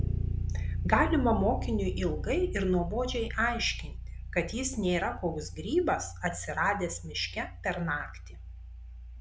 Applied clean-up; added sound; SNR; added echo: none; Bass guitar; 4 dB; none.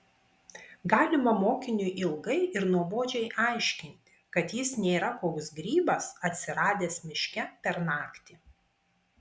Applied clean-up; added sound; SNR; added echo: none; none; none; none.